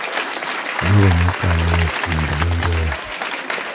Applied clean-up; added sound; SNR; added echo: none; Applause / Cheering; 4 dB; none.